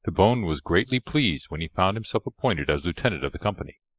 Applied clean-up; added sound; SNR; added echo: neural mask model Resemble Enhance denoiser.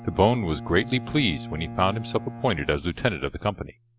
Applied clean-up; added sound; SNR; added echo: none; Bowed string instrument; 13 dB; none.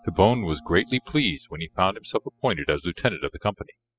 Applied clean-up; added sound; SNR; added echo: classical method spectral subtraction.